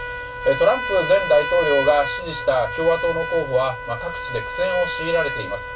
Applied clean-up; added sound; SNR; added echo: none; Trumpet; 7 dB; reverberation time 0.2 s.